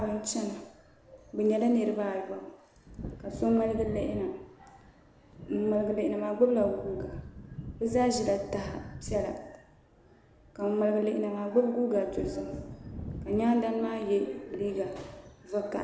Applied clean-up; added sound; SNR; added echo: none; Thunder / Wind; 14 dB; none.